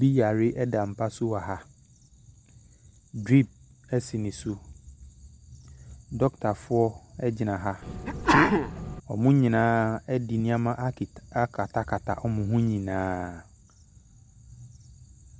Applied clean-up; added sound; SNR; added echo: none; Sneeze; -4 dB; none.